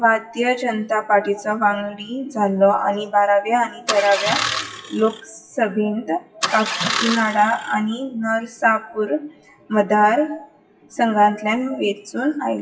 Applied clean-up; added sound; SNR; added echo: classical method WPE with log-MMSE.